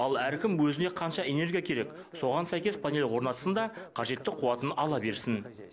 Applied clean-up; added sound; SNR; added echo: none; none; none; none.